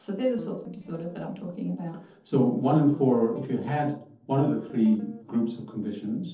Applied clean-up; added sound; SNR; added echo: neural separator model SepFormer DNS4.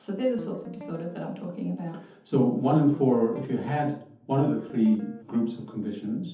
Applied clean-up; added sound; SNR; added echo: none; Guitar; 18 dB; reverberation time 0.6 s.